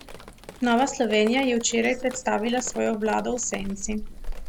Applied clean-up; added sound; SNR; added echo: none; Drip; 12 dB; none.